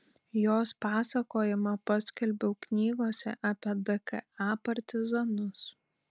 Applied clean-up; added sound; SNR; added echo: none; none; none; none.